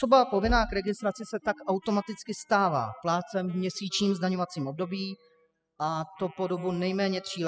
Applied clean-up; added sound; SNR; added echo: classical method spectral subtraction.